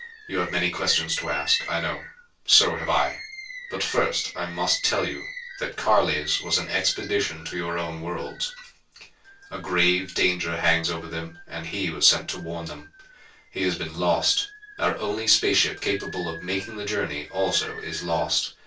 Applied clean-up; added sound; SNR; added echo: none; Bird; 14 dB; reverberation time 0.1 s.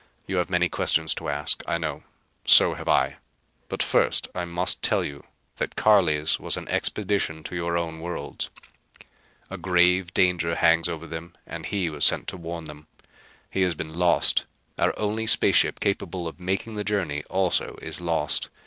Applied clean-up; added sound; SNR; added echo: none; none; none; none.